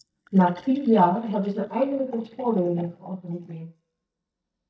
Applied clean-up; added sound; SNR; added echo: neural mask model DeepFilterNet 3.